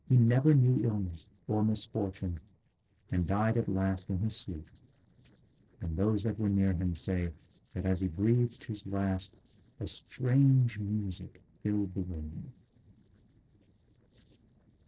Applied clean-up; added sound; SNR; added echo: neural separator model SepFormer DNS4.